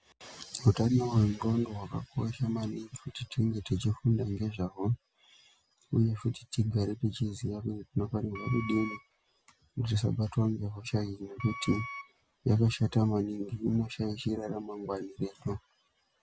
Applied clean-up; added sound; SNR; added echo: none; Wind instrument, woodwind instrument; 12 dB; none.